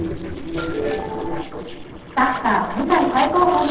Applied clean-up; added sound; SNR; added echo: neural separator model SepFormer DNS4.